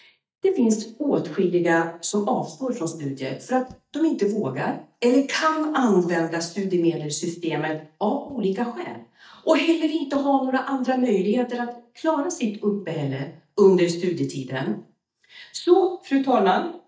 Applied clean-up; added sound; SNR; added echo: neural mask model DeepFilterNet 3.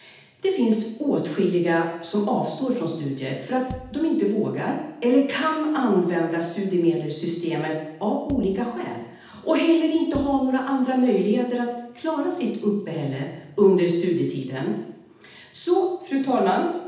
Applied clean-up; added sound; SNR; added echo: none; Bass drum; 19 dB; reverberation time 0.8 s.